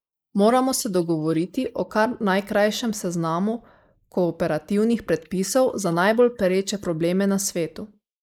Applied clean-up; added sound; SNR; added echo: neural mask model Resemble Enhance denoiser.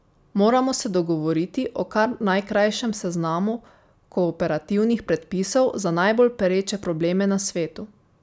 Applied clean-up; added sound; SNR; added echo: none; none; none; none.